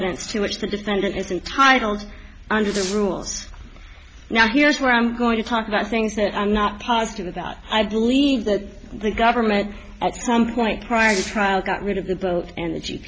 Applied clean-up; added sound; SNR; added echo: none; Fireworks; 15 dB; none.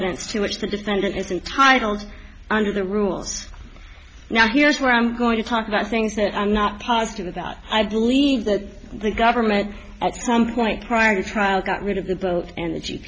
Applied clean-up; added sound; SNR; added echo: none; none; none; none.